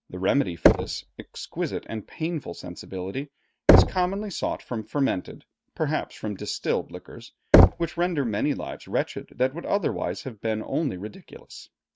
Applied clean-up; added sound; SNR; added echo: neural mask model RNNoise.